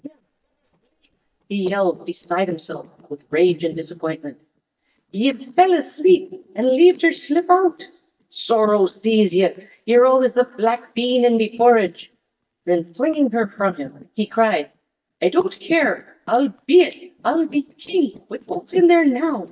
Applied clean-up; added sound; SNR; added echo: neural mask model DeepFilterNet 3.